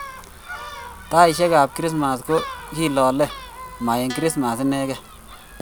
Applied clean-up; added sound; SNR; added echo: none; Gull, seagull + Guitar; 15 dB; none.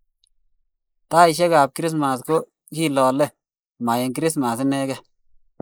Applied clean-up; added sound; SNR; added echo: neural mask model Resemble Enhance denoiser.